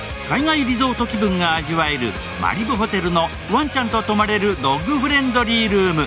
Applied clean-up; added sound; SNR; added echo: none; Wind instrument, woodwind instrument; 19 dB; none.